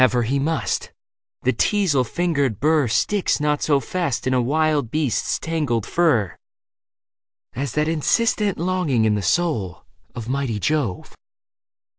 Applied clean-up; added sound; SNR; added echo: none; none; none; none.